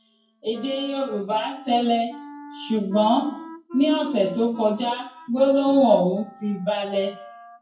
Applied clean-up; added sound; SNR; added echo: classical method WPE with log-MMSE.